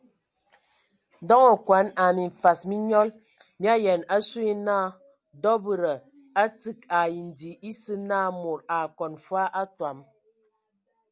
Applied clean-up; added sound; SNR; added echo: none; none; none; none.